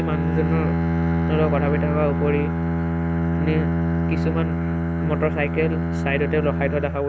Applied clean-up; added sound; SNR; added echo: none; Bowed string instrument; -4 dB; none.